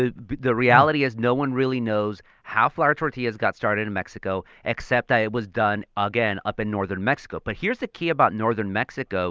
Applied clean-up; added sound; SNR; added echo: none; none; none; none.